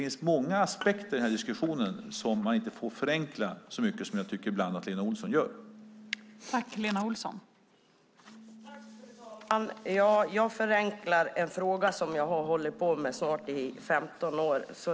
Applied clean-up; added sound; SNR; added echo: none; Bowed string instrument; 19 dB; none.